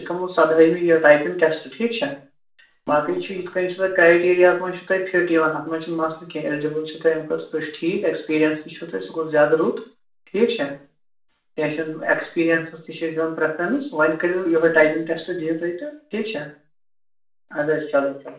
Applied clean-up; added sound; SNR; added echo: none; none; none; reverberation time 0.4 s.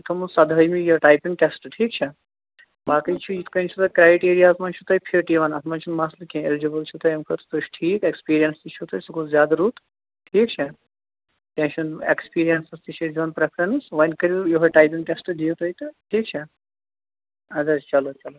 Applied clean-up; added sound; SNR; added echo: none; none; none; none.